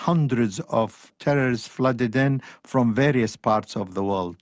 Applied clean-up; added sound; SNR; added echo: none; none; none; none.